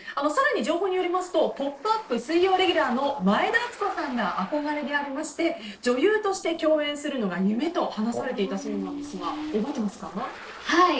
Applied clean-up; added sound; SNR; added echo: neural separator model SepFormer DNS4.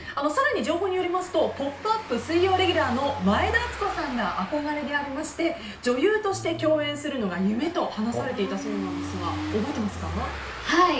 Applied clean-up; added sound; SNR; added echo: none; Car passing by / Engine; 12 dB; reverberation time 0.4 s.